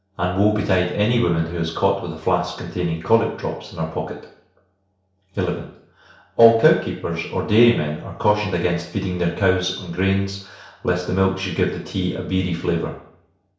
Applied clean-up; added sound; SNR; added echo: none; none; none; reverberation time 0.6 s.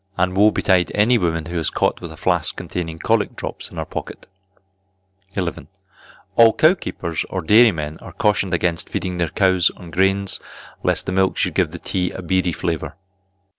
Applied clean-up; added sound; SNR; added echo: none; none; none; none.